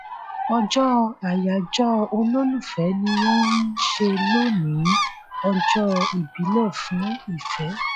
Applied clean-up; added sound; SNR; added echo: classical method log-MMSE.